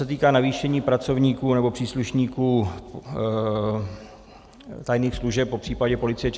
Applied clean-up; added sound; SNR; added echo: none; none; none; none.